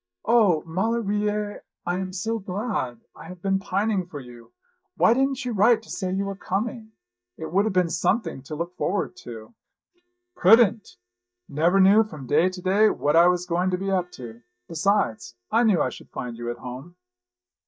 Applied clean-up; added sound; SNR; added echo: neural mask model DeepFilterNet 3.